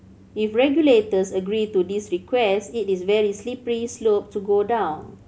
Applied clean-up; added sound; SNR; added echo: none; none; none; none.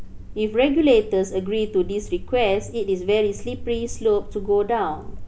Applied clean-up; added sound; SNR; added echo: none; Walk, footsteps; 12 dB; none.